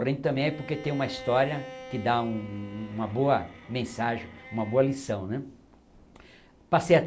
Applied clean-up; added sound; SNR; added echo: none; Bowed string instrument; 18 dB; none.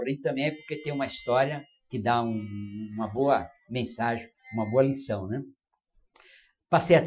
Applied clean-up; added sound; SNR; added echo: classical method Wiener filter.